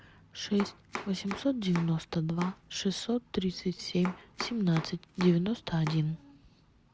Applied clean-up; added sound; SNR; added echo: none; Domestic sounds, home sounds; 12 dB; none.